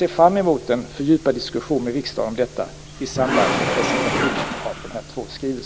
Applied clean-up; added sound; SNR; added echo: none; Engine / Mechanisms; 2 dB; none.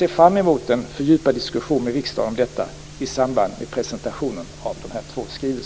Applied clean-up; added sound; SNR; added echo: none; none; none; none.